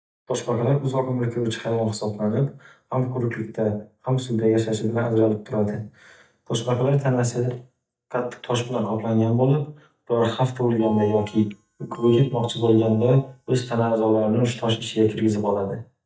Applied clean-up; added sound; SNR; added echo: neural mask model DeepFilterNet 3.